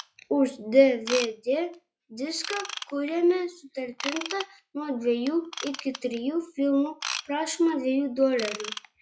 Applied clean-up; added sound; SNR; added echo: classical method log-MMSE.